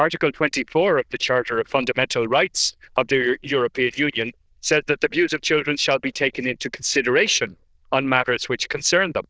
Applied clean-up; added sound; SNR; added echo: neural diffusion model UNIVERSE++.